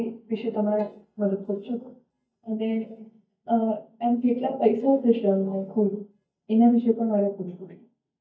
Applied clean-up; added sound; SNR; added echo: neural mask model DeepFilterNet 3.